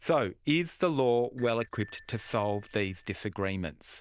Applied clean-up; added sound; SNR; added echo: neural diffusion model UNIVERSE++.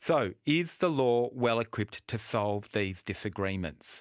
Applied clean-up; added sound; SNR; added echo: none; none; none; none.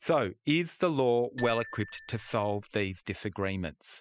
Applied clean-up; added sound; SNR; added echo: classical method spectral subtraction.